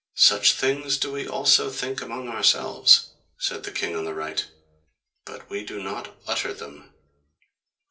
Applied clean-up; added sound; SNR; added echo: none; none; none; reverberation time 0.3 s.